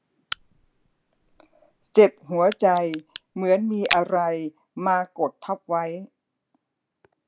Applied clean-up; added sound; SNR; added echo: none; Crack; 12 dB; none.